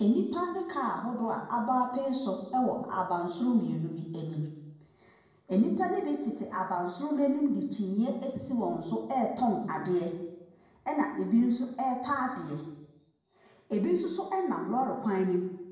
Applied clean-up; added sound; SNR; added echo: none; none; none; reverberation time 0.9 s.